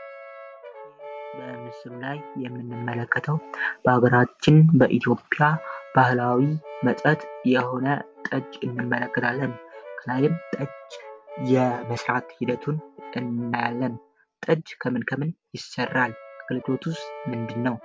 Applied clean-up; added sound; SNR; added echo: none; Brass instrument; 17 dB; none.